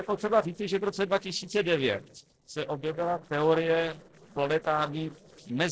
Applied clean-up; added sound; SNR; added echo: neural separator model SepFormer DNS4.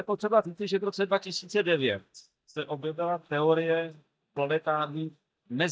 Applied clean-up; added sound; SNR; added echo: neural mask model DeepFilterNet 3.